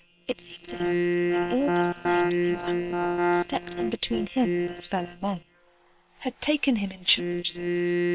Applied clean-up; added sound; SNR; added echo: neural separator model SepFormer WHAM!.